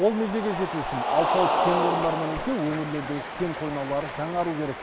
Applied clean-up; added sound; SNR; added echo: none; Cheering; 1 dB; none.